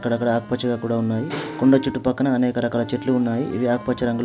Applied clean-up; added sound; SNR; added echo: none; Wind instrument, woodwind instrument; 16 dB; none.